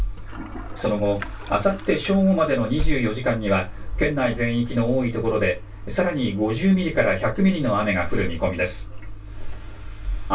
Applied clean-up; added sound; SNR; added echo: none; Toilet flush; 19 dB; reverberation time 0.1 s.